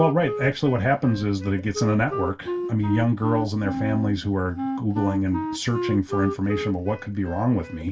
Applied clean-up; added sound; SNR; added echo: none; Wind instrument, woodwind instrument; 7 dB; reverberation time 0.2 s.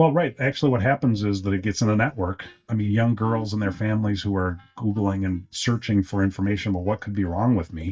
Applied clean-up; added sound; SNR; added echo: neural mask model DeepFilterNet 3.